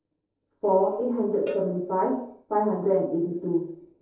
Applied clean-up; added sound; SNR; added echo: neural separator model SepFormer DNS4.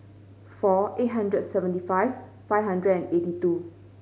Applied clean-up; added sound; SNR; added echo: none; none; none; none.